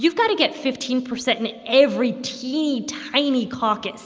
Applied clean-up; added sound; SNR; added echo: none; none; none; none.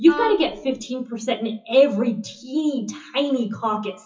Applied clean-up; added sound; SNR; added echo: classical method WPE with log-MMSE.